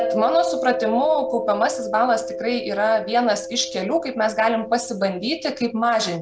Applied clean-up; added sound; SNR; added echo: none; Mallet percussion; 7 dB; none.